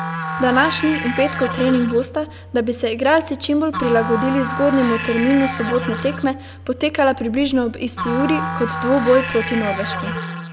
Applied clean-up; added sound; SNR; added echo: none; Musical instrument; 7 dB; none.